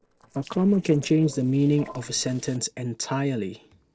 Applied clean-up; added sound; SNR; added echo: neural separator model SepFormer DNS4.